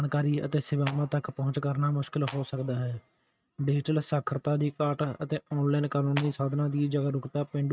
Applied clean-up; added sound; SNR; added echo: neural mask model RNNoise.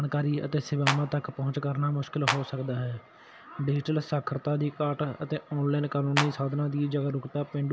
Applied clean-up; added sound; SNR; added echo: none; Clapping; 2 dB; none.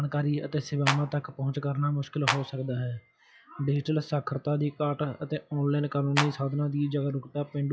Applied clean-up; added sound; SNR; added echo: classical method log-MMSE.